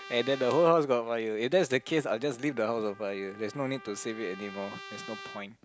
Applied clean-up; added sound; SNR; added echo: none; Trumpet; 18 dB; none.